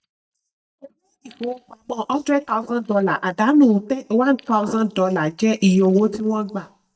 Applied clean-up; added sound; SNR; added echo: neural mask model DeepFilterNet 3.